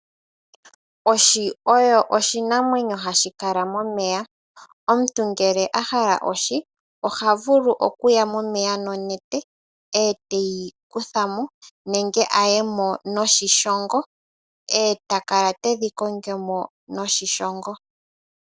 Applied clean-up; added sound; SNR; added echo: none; none; none; none.